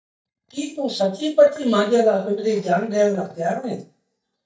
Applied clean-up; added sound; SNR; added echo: neural mask model DeepFilterNet 3.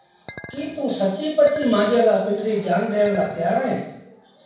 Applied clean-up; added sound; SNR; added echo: none; Chink, clink; 20 dB; reverberation time 0.7 s.